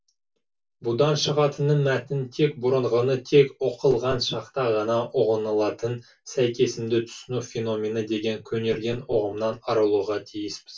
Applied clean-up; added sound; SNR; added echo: none; none; none; reverberation time 0.2 s.